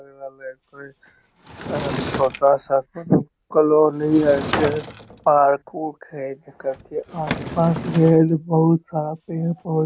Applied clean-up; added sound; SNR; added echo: none; Sliding door / Wood; 12 dB; none.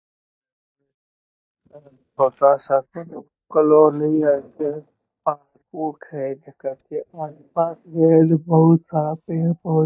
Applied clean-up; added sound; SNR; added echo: neural mask model DeepFilterNet 3.